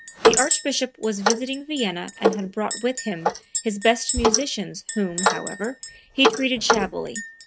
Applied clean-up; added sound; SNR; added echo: neural mask model RNNoise.